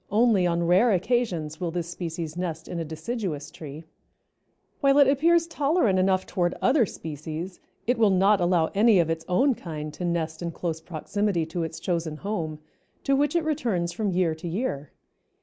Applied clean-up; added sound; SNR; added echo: none; none; none; none.